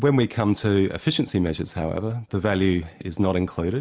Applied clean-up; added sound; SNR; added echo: none; none; none; none.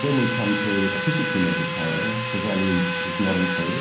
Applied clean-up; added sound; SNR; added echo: none; Drill; 2 dB; reverberation time 0.6 s.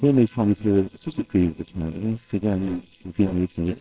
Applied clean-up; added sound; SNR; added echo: neural separator model SepFormer WHAMR!.